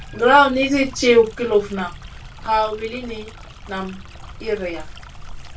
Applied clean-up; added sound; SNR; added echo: none; Stream; 15 dB; reverberation time 0.2 s.